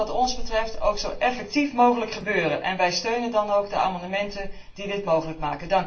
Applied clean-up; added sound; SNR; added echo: none; Wind; 11 dB; reverberation time 0.3 s.